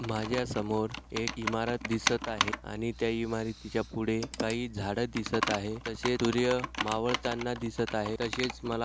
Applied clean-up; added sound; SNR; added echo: none; Computer keyboard; 6 dB; none.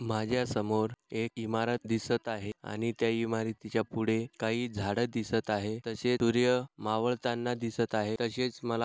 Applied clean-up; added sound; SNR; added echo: none; none; none; none.